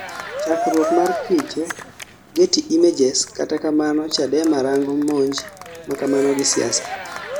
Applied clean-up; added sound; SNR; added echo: none; Cheering; 9 dB; none.